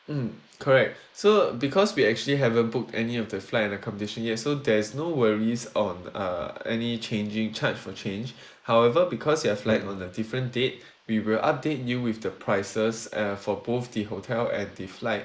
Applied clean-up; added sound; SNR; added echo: neural mask model Resemble Enhance denoiser.